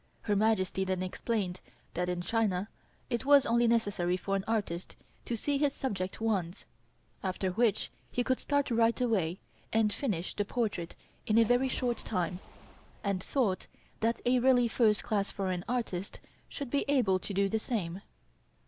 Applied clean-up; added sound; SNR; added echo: none; Splash, splatter; 18 dB; none.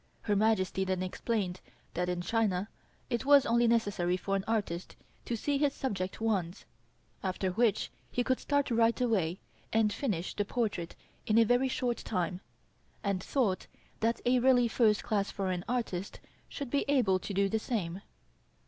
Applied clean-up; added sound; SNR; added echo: none; none; none; none.